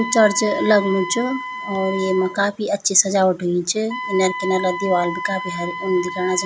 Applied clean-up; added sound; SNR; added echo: none; Wind instrument, woodwind instrument; 9 dB; none.